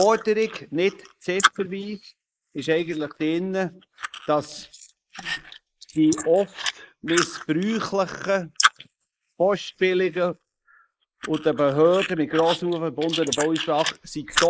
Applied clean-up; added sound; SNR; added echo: neural mask model Resemble Enhance denoiser.